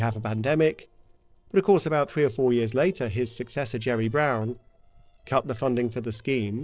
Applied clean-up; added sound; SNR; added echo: neural separator model SepFormer DNS4.